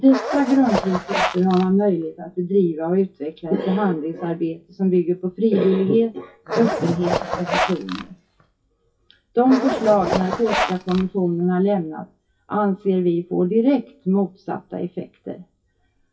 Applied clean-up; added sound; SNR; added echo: classical method WPE with log-MMSE.